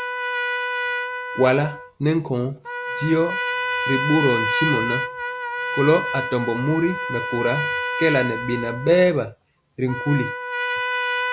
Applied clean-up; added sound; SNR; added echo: none; Trumpet; 3 dB; none.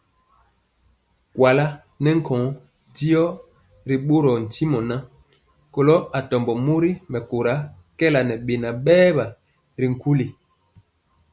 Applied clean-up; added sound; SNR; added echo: none; none; none; none.